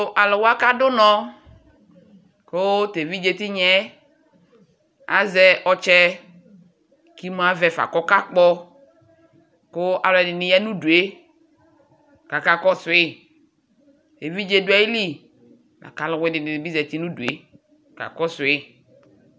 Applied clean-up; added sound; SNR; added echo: none; none; none; none.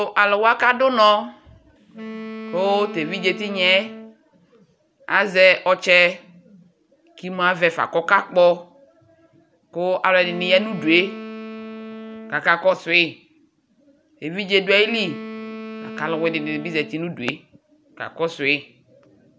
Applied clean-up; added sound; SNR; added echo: none; Wind instrument, woodwind instrument; 14 dB; none.